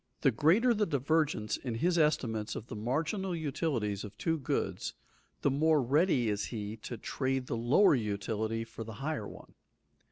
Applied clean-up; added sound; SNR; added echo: none; none; none; none.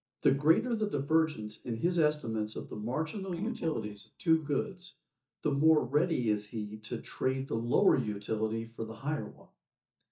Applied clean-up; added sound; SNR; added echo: neural mask model DeepFilterNet 3.